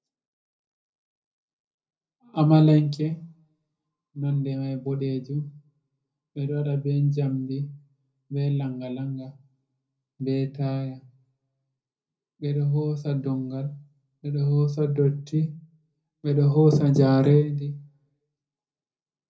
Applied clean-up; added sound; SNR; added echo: none; none; none; reverberation time 0.4 s.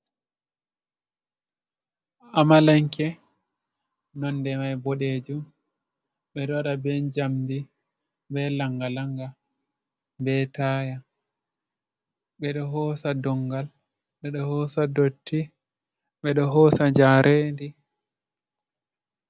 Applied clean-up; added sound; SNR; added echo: none; none; none; none.